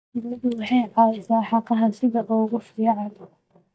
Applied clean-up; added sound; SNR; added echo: neural mask model DeepFilterNet 3.